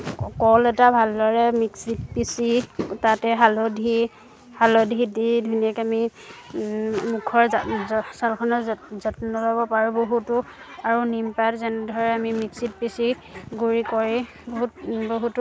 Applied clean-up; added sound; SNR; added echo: none; none; none; none.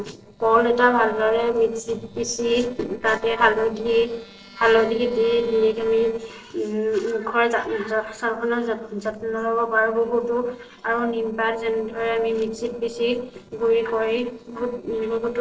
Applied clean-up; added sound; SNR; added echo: neural separator model SepFormer DNS4.